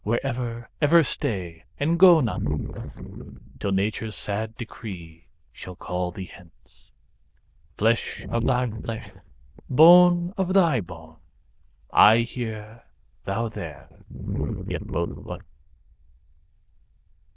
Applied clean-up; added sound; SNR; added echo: neural diffusion model UNIVERSE++.